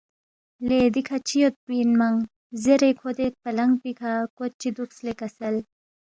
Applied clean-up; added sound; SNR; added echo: none; none; none; none.